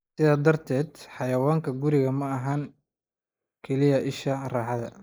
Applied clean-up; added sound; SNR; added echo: neural mask model Resemble Enhance denoiser.